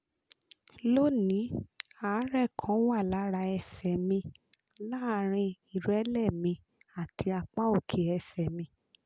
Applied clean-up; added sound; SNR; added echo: none; none; none; none.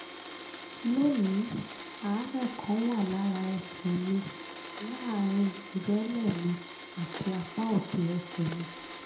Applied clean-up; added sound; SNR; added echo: none; Domestic sounds, home sounds; 12 dB; reverberation time 0.6 s.